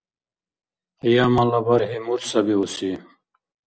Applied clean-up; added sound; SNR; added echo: none; none; none; none.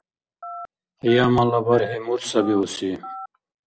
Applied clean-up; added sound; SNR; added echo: none; Telephone; 16 dB; none.